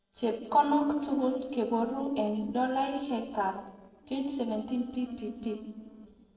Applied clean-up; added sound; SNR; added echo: neural separator model SepFormer DNS4.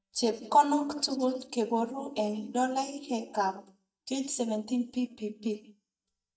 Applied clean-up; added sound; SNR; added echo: neural mask model DeepFilterNet 3.